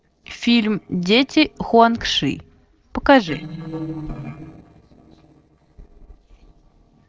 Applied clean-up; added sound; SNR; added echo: neural separator model SepFormer DNS4.